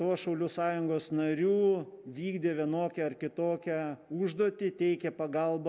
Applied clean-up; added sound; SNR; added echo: none; none; none; none.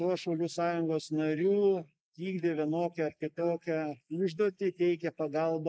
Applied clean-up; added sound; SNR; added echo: neural mask model Resemble Enhance denoiser.